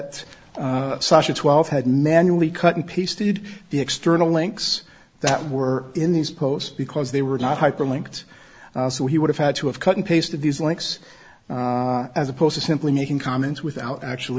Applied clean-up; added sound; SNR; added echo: none; none; none; none.